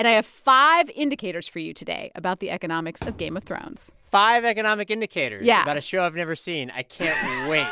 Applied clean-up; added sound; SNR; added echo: none; Thump, thud; 19 dB; none.